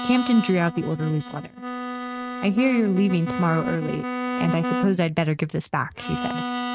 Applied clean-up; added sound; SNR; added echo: neural mask model RNNoise.